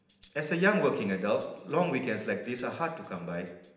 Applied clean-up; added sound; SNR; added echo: none; Tambourine; 19 dB; reverberation time 0.8 s.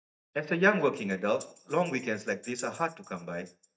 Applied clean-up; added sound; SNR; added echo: neural mask model DeepFilterNet 3.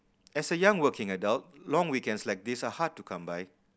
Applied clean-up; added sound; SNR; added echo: none; none; none; none.